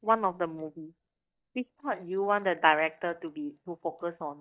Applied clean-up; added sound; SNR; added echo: neural mask model DeepFilterNet 3.